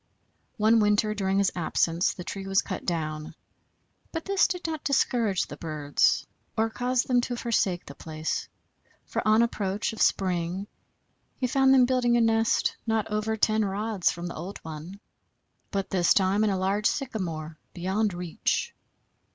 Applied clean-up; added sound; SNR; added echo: none; none; none; none.